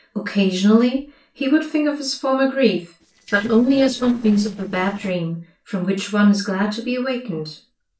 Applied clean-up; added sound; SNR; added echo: neural separator model SepFormer DNS4.